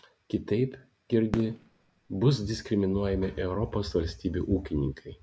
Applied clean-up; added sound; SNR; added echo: none; Fireworks; 16 dB; none.